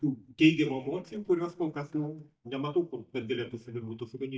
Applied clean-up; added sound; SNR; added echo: neural mask model DeepFilterNet 3.